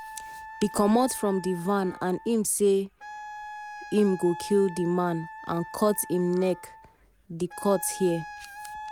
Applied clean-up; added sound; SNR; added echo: none; Wind instrument, woodwind instrument; 15 dB; none.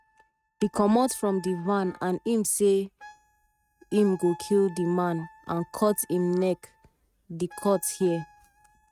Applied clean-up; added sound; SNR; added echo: neural mask model RNNoise.